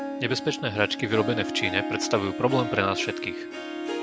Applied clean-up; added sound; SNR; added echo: none; Harp; 5 dB; none.